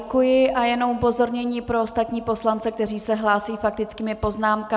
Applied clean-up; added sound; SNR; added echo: none; none; none; none.